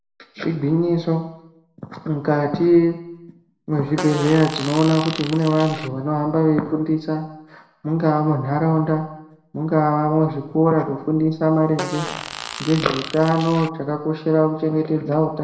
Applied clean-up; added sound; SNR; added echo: none; Fart; 11 dB; reverberation time 0.8 s.